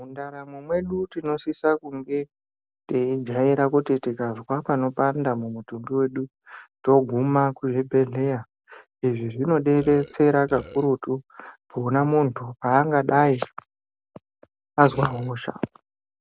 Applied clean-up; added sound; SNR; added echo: none; Burping, eructation; 18 dB; none.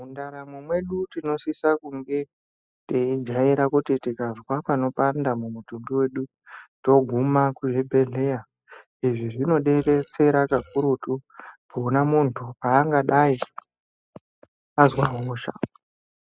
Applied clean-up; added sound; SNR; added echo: classical method spectral subtraction.